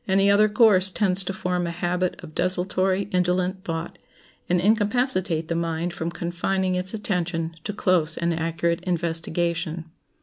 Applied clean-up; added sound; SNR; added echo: none; none; none; none.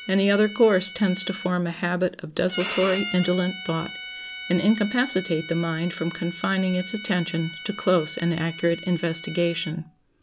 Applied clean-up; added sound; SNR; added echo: none; Bowed string instrument; 13 dB; none.